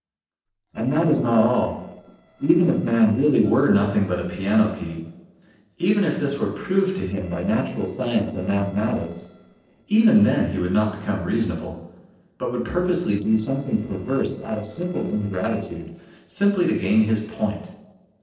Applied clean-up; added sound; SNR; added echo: neural separator model SepFormer DNS4.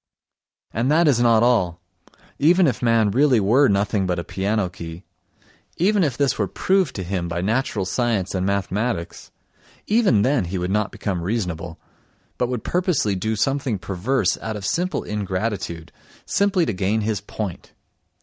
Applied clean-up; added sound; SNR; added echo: none; none; none; none.